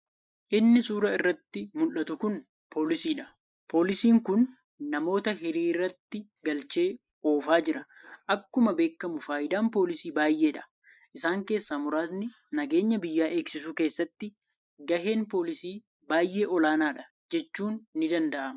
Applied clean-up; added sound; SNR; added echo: neural mask model Resemble Enhance denoiser.